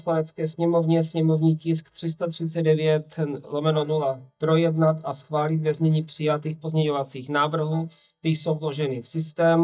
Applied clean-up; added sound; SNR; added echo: neural mask model DeepFilterNet 3.